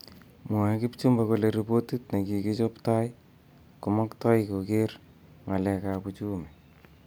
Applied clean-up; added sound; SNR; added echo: none; none; none; none.